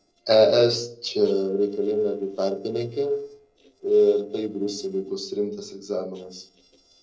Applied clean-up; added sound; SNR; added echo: neural separator model SepFormer DNS4.